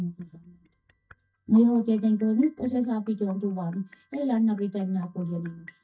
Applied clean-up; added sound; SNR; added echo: neural mask model DeepFilterNet 3.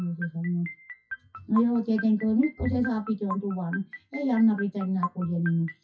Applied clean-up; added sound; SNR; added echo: classical method WPE with log-MMSE.